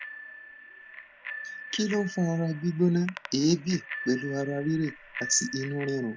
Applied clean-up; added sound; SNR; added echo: none; Bicycle bell; 12 dB; none.